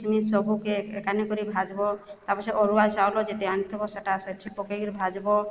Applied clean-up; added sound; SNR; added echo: neural separator model SepFormer DNS4.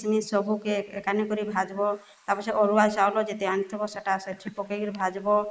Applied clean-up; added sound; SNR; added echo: neural mask model Resemble Enhance denoiser.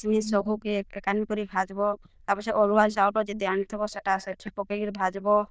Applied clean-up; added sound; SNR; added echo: neural diffusion model UNIVERSE++.